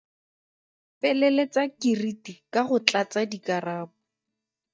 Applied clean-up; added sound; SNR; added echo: neural mask model DeepFilterNet 3.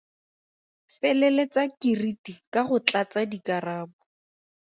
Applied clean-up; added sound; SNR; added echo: none; none; none; none.